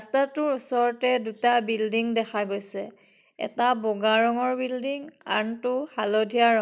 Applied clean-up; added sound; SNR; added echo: none; none; none; none.